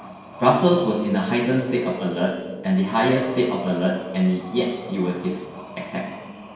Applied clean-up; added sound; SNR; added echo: none; Breathing; 17 dB; reverberation time 1.2 s.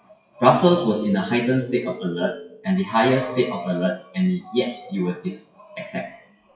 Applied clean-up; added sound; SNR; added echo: classical method WPE with log-MMSE.